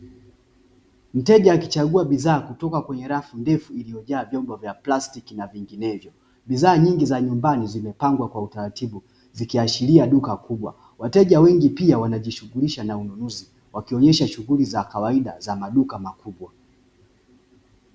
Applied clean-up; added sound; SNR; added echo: none; none; none; none.